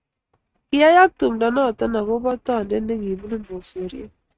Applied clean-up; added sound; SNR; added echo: neural mask model RNNoise.